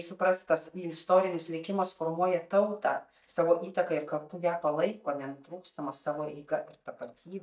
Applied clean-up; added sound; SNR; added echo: neural mask model DeepFilterNet 3.